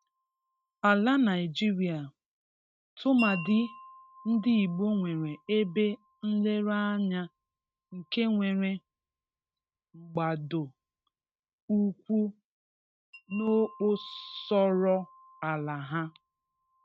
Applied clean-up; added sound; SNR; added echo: neural mask model RNNoise.